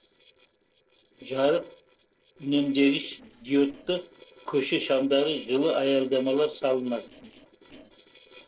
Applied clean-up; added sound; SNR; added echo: neural separator model SepFormer DNS4.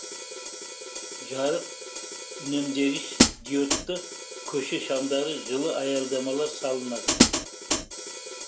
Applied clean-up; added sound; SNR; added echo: none; Hi-hat; -1 dB; reverberation time 0.4 s.